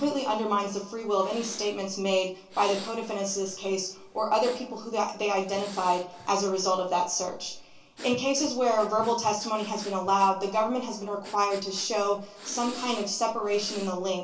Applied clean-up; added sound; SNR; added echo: none; Breathing; 20 dB; reverberation time 0.2 s.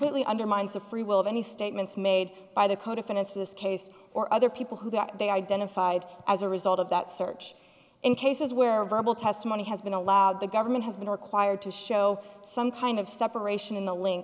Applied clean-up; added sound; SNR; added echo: none; none; none; none.